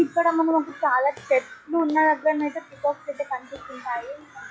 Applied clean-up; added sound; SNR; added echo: classical method log-MMSE.